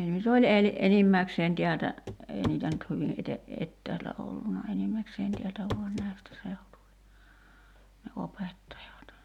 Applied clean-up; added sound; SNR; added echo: none; Walk, footsteps / Run / Wood; 10 dB; none.